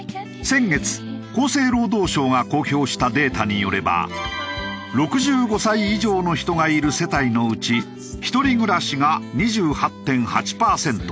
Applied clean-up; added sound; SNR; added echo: none; none; none; none.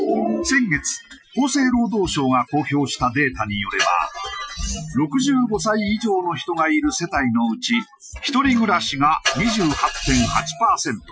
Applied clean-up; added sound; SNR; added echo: classical method Wiener filter.